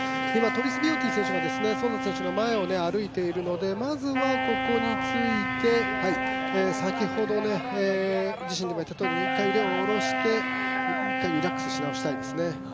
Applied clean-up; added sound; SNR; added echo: none; Wind instrument, woodwind instrument; 2 dB; none.